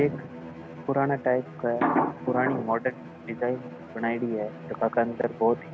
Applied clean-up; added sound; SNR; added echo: none; Bowed string instrument; 14 dB; none.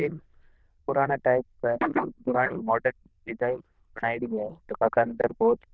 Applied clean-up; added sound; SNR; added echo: neural diffusion model UNIVERSE++.